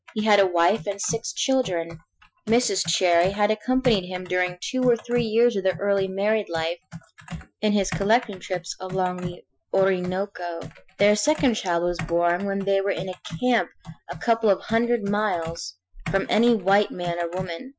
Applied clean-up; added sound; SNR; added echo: classical method Wiener filter.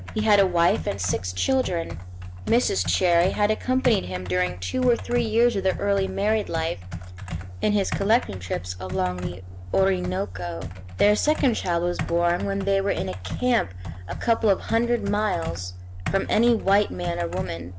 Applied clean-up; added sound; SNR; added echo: none; Computer keyboard; 9 dB; none.